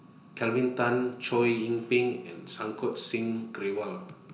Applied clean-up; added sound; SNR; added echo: none; none; none; reverberation time 2.1 s.